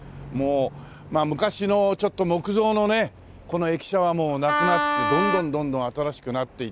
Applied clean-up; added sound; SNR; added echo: none; Wind instrument, woodwind instrument; 0 dB; none.